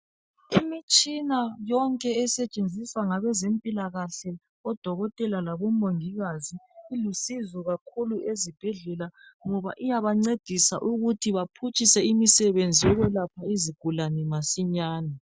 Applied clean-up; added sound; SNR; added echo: none; none; none; none.